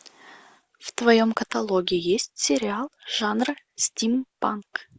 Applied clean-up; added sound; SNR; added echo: none; none; none; none.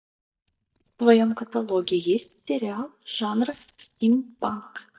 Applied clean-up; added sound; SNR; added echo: neural mask model DeepFilterNet 3.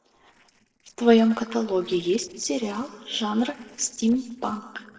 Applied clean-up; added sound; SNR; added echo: neural separator model SepFormer DNS4.